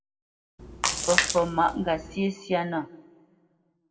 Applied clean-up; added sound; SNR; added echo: none; Splash, splatter; 1 dB; reverberation time 0.8 s.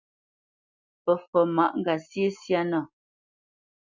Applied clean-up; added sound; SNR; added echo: none; none; none; none.